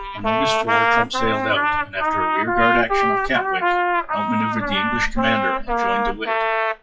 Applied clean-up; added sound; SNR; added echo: classical method WPE with log-MMSE.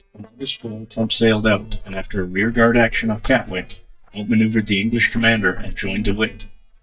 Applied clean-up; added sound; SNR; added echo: neural mask model DeepFilterNet 3.